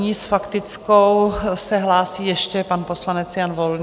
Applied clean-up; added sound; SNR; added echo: none; none; none; none.